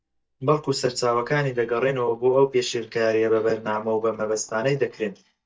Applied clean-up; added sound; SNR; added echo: neural mask model DeepFilterNet 3.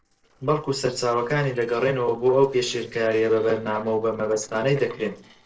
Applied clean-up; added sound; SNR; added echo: neural separator model SepFormer DNS4.